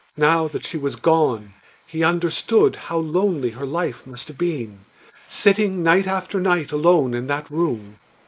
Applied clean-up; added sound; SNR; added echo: neural mask model Resemble Enhance denoiser.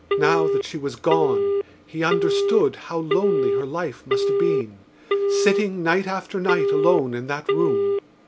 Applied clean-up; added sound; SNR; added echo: none; Telephone; -1 dB; none.